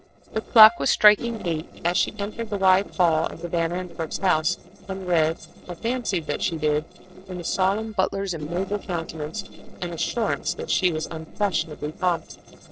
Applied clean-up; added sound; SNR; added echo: neural separator model SepFormer DNS4.